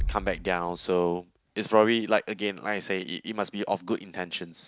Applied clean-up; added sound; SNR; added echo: none; Bass drum; 12 dB; none.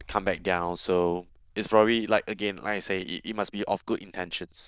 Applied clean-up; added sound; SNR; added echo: neural diffusion model UNIVERSE++.